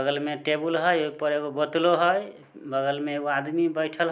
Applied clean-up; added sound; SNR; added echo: none; none; none; none.